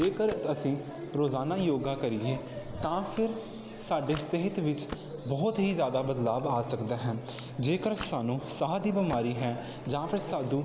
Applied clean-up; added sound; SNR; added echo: none; Camera; 18 dB; none.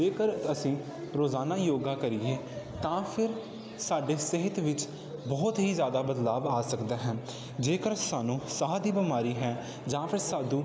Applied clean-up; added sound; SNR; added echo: none; none; none; none.